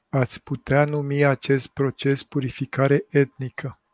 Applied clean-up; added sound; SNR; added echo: none; none; none; none.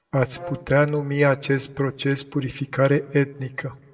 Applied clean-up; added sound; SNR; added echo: none; Brass instrument; 18 dB; reverberation time 0.5 s.